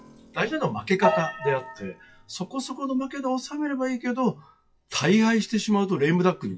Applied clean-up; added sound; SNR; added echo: classical method WPE with log-MMSE.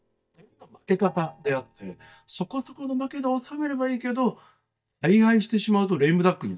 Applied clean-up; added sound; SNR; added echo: neural mask model DeepFilterNet 3.